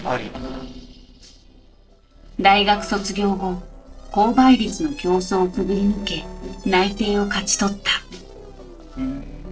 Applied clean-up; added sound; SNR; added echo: neural separator model SepFormer DNS4.